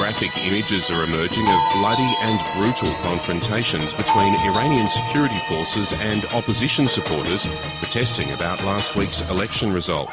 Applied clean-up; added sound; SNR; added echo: none; Doorbell; 2 dB; none.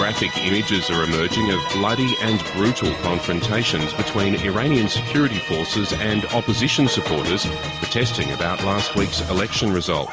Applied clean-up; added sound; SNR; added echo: none; none; none; none.